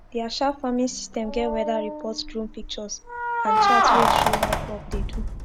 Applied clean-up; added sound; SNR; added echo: none; Keys jangling; -4 dB; none.